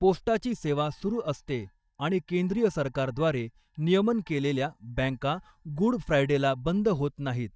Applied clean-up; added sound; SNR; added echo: neural mask model DeepFilterNet 3.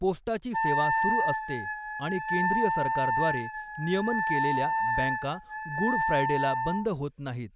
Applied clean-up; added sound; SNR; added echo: none; Wind instrument, woodwind instrument; -2 dB; none.